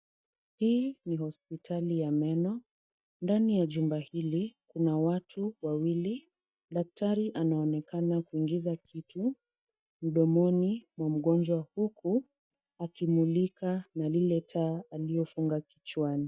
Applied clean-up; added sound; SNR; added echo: neural mask model DeepFilterNet 3.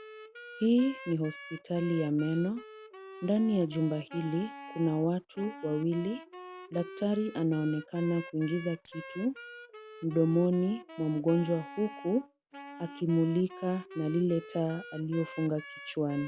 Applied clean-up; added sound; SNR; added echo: none; Wind instrument, woodwind instrument + Coin (dropping); 16 dB; none.